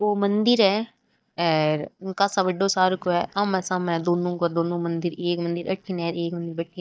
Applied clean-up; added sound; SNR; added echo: neural mask model DeepFilterNet 3.